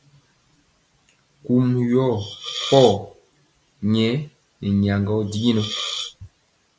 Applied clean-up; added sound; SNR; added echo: none; Hiss; 9 dB; none.